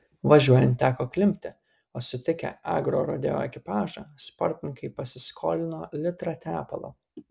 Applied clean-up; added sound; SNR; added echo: none; none; none; none.